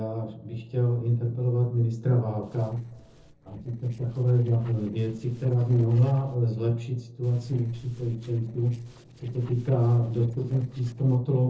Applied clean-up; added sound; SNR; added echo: neural separator model SepFormer DNS4.